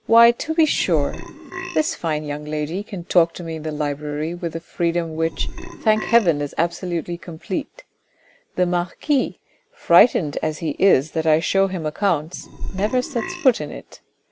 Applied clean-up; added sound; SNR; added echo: none; Burping, eructation; 7 dB; none.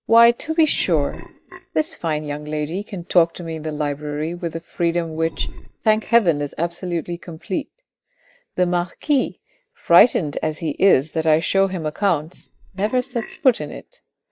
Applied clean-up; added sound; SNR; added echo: neural mask model DeepFilterNet 3.